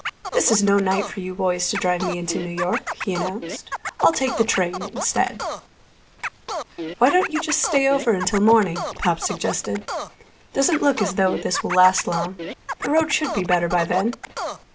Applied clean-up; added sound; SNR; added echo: none; Scratching (performance technique); 8 dB; none.